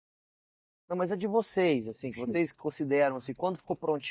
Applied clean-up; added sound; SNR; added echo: neural mask model DeepFilterNet 3.